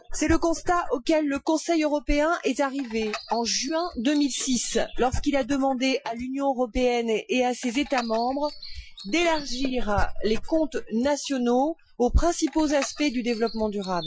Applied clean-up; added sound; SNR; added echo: classical method Wiener filter.